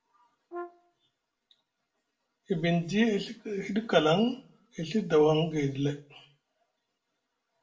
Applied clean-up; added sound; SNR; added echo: none; Brass instrument; 15 dB; reverberation time 0.4 s.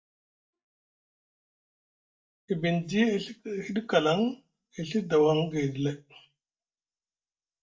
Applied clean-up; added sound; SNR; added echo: neural mask model DeepFilterNet 3.